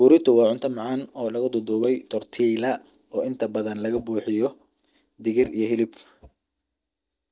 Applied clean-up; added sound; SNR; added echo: neural mask model DeepFilterNet 3.